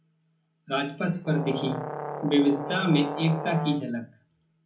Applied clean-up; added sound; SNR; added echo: none; Brass instrument; 8 dB; reverberation time 0.4 s.